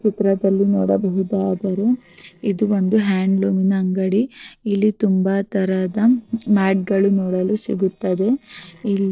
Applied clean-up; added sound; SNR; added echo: neural separator model SepFormer DNS4.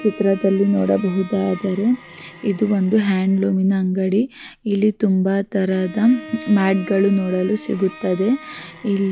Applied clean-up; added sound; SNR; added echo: none; Bowed string instrument; 20 dB; none.